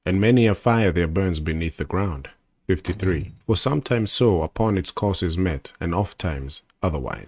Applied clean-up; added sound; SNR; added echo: neural mask model RNNoise.